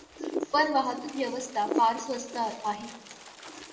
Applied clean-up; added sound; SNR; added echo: none; Wind; 8 dB; reverberation time 0.9 s.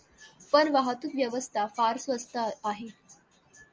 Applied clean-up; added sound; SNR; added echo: none; none; none; none.